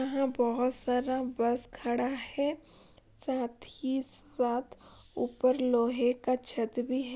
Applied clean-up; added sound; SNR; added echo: none; none; none; none.